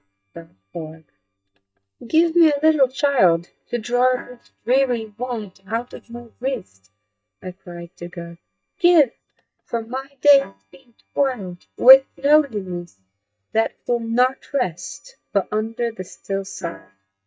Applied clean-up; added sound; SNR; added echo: neural mask model DeepFilterNet 3.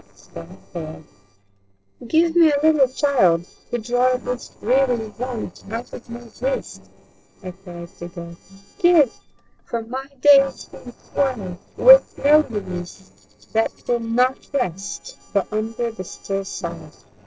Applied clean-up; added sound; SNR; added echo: neural separator model SepFormer DNS4.